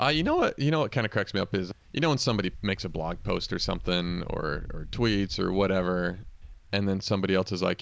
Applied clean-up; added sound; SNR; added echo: none; Wind; 14 dB; none.